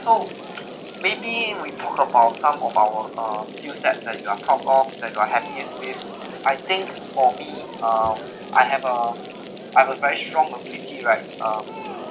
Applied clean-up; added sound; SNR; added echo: none; Crowd + Frying (food); 17 dB; none.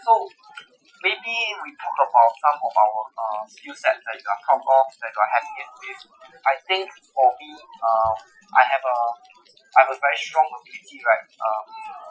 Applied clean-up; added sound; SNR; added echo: classical method Wiener filter.